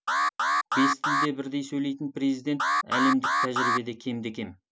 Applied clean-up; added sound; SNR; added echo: none; Alarm; -3 dB; none.